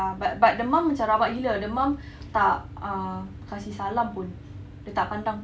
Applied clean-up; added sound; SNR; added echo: none; none; none; none.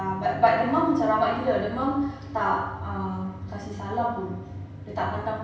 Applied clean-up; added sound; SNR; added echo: none; Bowed string instrument; 19 dB; reverberation time 0.9 s.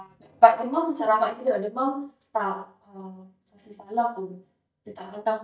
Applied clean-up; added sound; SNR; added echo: neural mask model DeepFilterNet 3.